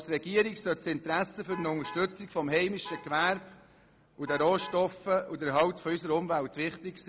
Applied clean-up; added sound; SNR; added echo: none; Alarm / Truck; 16 dB; none.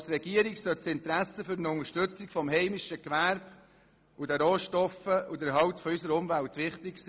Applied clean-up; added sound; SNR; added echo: none; none; none; none.